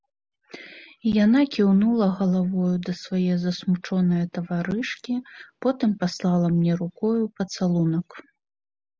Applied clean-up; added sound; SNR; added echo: none; none; none; none.